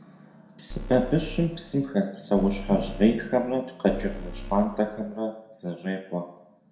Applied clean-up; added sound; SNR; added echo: none; Alarm; 11 dB; reverberation time 0.6 s.